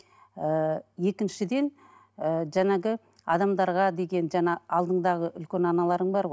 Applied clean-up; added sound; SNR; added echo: none; none; none; none.